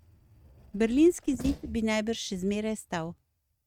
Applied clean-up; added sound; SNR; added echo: neural mask model RNNoise.